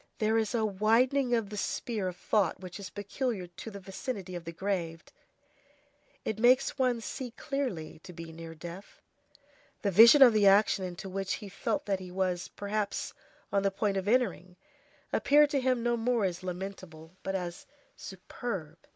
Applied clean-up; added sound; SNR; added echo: none; none; none; none.